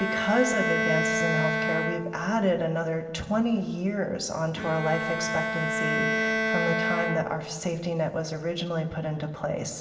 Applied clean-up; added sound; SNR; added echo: none; Bowed string instrument; 2 dB; reverberation time 1.8 s.